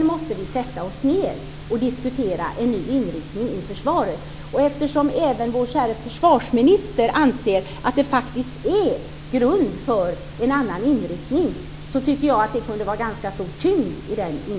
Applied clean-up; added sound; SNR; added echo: none; none; none; none.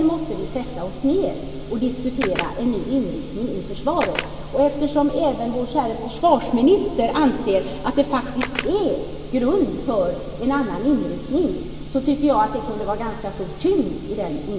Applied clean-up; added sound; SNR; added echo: none; Camera; 10 dB; reverberation time 2.8 s.